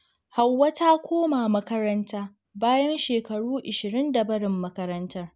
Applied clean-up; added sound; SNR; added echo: none; none; none; none.